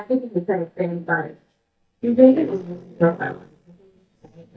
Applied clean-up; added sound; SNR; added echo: neural mask model DeepFilterNet 3.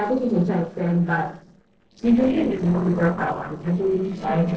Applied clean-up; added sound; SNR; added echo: neural separator model SepFormer DNS4.